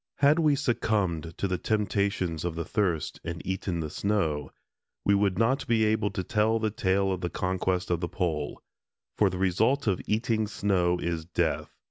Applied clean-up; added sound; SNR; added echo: none; none; none; none.